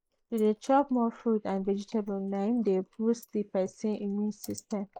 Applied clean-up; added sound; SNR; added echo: neural mask model Resemble Enhance denoiser.